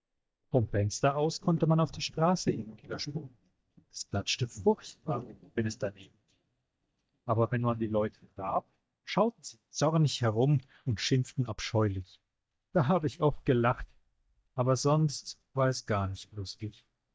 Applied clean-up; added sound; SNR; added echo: neural mask model DeepFilterNet 3.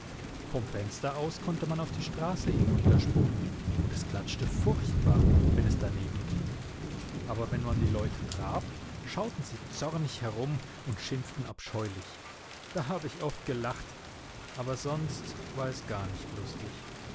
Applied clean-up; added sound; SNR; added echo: none; Thunder / Rain; -5 dB; none.